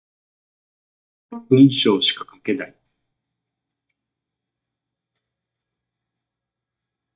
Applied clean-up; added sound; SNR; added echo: neural mask model DeepFilterNet 3.